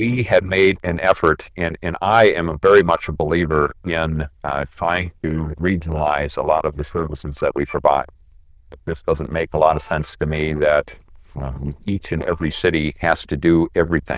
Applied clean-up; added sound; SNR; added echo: neural diffusion model UNIVERSE++.